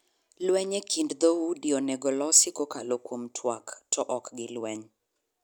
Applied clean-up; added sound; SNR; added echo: none; none; none; none.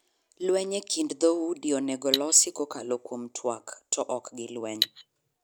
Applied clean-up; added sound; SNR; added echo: none; Cutlery, silverware; 4 dB; none.